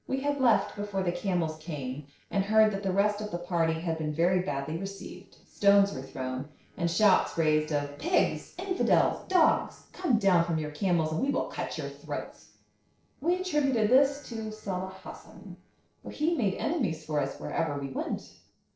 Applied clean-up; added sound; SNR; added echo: neural separator model SepFormer DNS4.